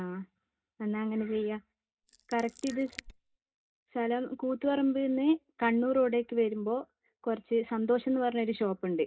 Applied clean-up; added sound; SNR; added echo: neural mask model DeepFilterNet 3.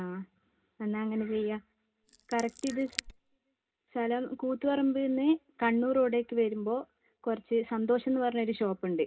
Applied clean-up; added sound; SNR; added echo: none; Scissors; 13 dB; reverberation time 0.3 s.